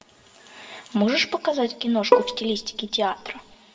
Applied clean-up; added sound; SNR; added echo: none; Bowed string instrument; -1 dB; reverberation time 1.1 s.